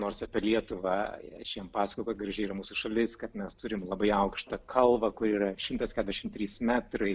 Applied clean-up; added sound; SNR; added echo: none; none; none; none.